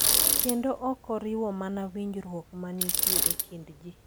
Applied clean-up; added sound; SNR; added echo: none; Bicycle; -4 dB; none.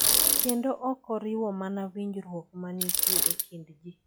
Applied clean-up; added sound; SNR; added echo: classical method log-MMSE.